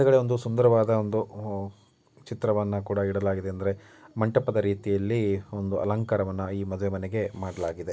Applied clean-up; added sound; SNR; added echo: none; none; none; none.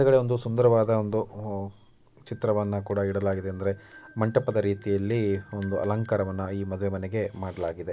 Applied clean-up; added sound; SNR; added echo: none; Bell; 15 dB; none.